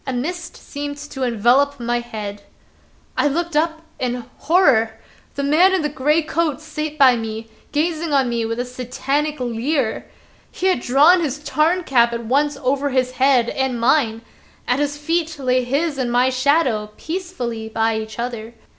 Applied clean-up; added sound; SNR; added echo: none; none; none; none.